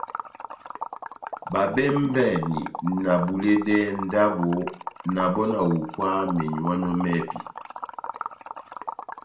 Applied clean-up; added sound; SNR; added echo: none; Liquid; 11 dB; reverberation time 0.3 s.